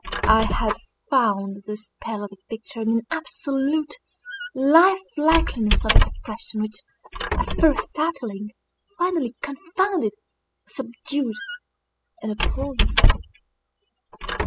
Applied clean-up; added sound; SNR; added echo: classical method spectral subtraction.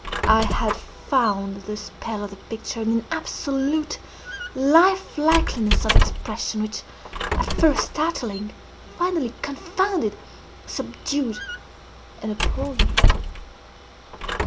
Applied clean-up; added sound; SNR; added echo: none; Squeak; 0 dB; none.